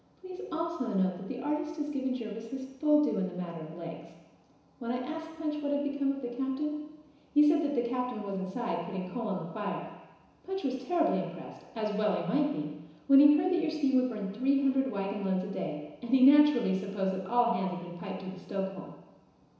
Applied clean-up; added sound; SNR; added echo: none; none; none; reverberation time 1.0 s.